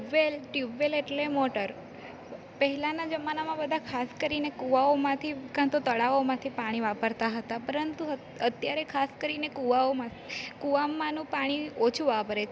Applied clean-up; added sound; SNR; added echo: none; none; none; none.